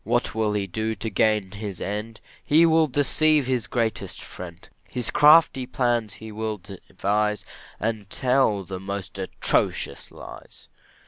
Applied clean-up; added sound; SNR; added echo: none; none; none; none.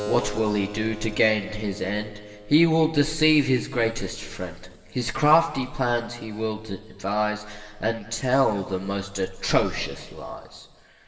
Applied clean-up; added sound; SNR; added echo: none; Keyboard (musical); 18 dB; reverberation time 2.5 s.